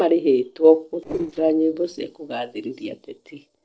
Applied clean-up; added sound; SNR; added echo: neural separator model SepFormer DNS4.